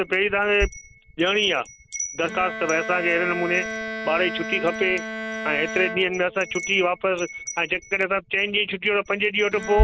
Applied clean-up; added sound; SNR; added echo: none; Bowed string instrument + Wind chime; 7 dB; none.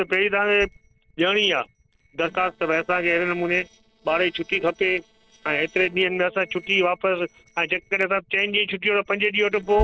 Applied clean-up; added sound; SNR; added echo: neural separator model SepFormer DNS4.